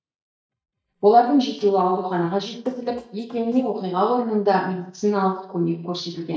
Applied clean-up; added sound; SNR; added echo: neural mask model DeepFilterNet 3.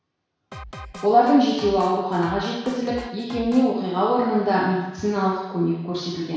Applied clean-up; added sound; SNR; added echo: none; Drum kit; 17 dB; reverberation time 1.1 s.